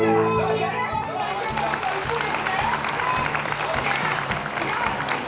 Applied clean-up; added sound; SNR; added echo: none; Applause; -1 dB; reverberation time 0.2 s.